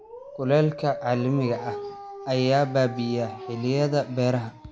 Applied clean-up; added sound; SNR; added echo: none; Dog; 14 dB; none.